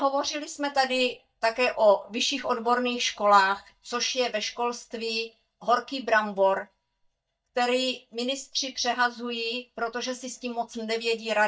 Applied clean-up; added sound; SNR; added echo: neural mask model DeepFilterNet 3.